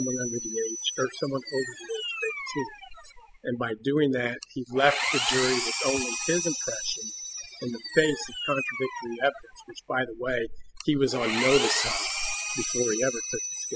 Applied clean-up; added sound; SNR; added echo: classical method spectral subtraction.